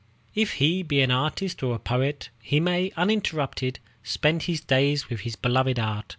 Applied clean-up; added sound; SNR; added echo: none; none; none; none.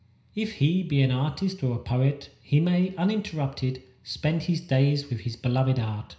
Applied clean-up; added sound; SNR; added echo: none; none; none; reverberation time 0.5 s.